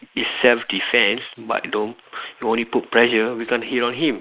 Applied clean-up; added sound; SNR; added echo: neural mask model Resemble Enhance denoiser.